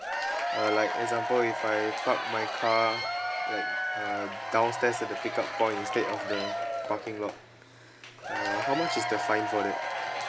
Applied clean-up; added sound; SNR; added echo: none; Applause / Crowd / Cheering; 1 dB; none.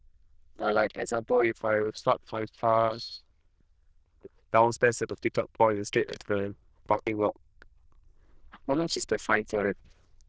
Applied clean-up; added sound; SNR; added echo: neural diffusion model UNIVERSE++.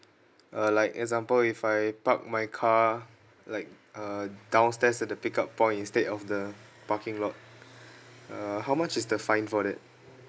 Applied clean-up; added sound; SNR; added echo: none; none; none; none.